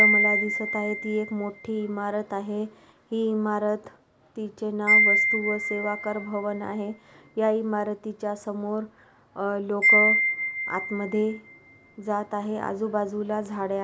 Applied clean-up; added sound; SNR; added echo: none; Wind chime; -1 dB; none.